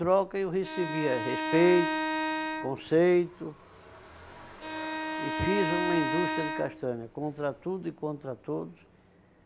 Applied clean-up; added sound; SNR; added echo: none; Bowed string instrument; 4 dB; none.